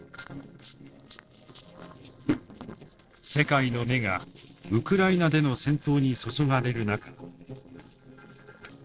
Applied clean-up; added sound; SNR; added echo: neural separator model SepFormer DNS4.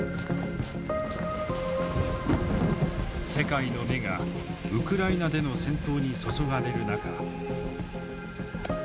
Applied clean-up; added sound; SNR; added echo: none; Thunder; 7 dB; none.